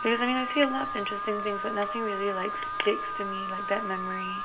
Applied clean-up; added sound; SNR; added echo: none; Alarm; 3 dB; reverberation time 0.2 s.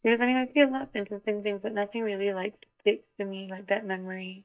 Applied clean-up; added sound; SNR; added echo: neural mask model DeepFilterNet 3.